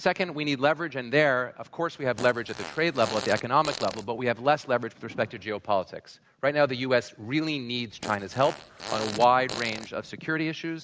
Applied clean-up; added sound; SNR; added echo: none; Fart; 12 dB; none.